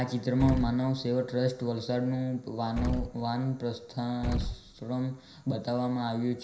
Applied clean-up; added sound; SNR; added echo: none; Explosion; 6 dB; reverberation time 0.5 s.